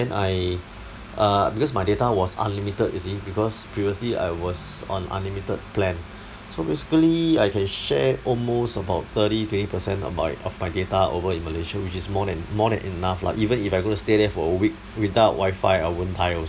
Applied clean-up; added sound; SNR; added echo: none; none; none; none.